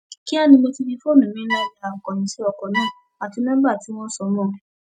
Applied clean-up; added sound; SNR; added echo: neural mask model RNNoise.